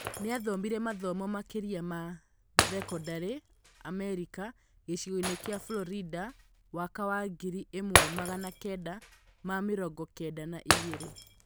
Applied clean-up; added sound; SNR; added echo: none; Shatter; 0 dB; none.